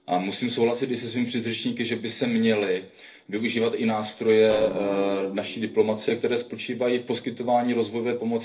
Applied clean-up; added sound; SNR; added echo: neural separator model SepFormer DNS4.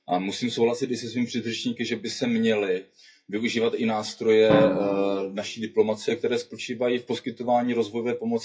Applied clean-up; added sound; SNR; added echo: classical method WPE with log-MMSE.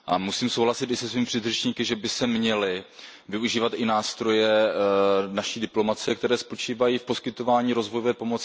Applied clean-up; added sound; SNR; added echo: none; none; none; none.